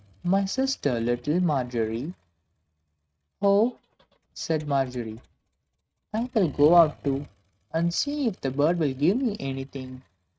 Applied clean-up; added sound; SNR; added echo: neural mask model RNNoise.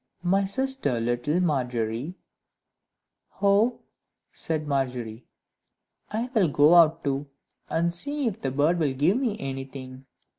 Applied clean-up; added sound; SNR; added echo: none; none; none; none.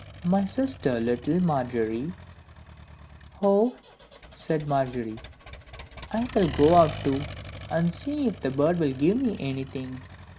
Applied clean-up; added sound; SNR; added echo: none; Accelerating, revving, vroom; 15 dB; none.